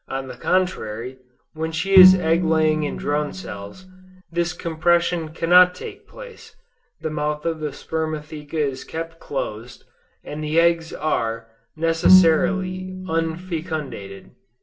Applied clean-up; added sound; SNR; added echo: none; Bowed string instrument; -2 dB; reverberation time 0.2 s.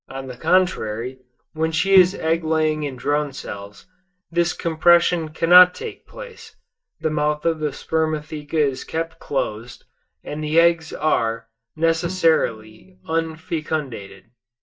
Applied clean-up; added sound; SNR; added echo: neural mask model DeepFilterNet 3.